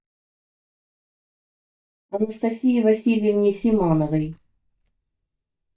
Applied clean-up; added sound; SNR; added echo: neural mask model DeepFilterNet 3.